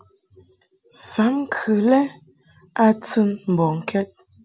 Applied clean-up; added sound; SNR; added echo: none; none; none; none.